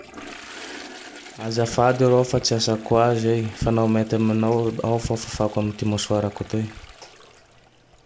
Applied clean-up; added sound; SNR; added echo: none; Toilet flush; 19 dB; none.